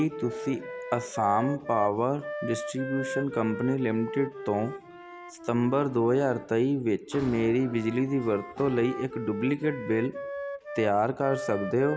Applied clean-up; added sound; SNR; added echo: none; Wind instrument, woodwind instrument; 10 dB; none.